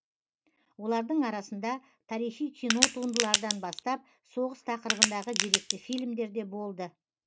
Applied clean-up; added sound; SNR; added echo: none; Crack; -4 dB; none.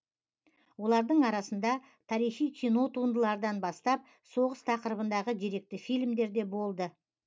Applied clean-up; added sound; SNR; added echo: none; none; none; none.